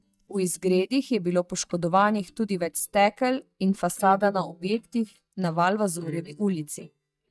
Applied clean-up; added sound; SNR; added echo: neural mask model DeepFilterNet 3.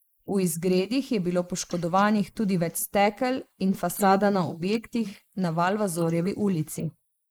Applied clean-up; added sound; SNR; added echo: neural mask model Resemble Enhance denoiser.